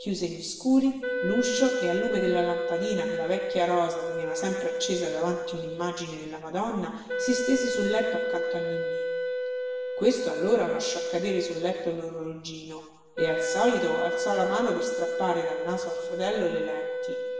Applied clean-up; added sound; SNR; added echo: none; Wind instrument, woodwind instrument; 2 dB; reverberation time 1.1 s.